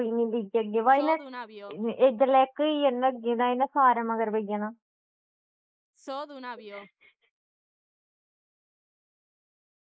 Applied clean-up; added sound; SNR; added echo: neural mask model Resemble Enhance denoiser.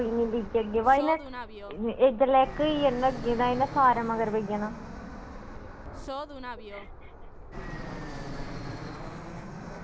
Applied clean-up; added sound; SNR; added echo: none; Fixed-wing aircraft, airplane; 10 dB; none.